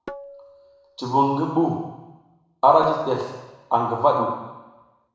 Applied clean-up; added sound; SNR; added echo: none; Tabla; 19 dB; reverberation time 1.0 s.